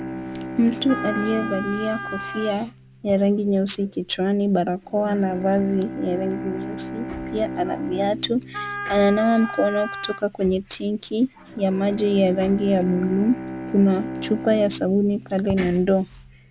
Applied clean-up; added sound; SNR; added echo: none; Wind instrument, woodwind instrument + Bowed string instrument; 10 dB; none.